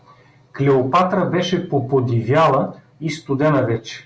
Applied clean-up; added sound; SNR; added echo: none; none; none; none.